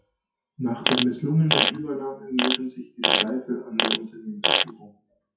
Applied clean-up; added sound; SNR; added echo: classical method WPE with log-MMSE.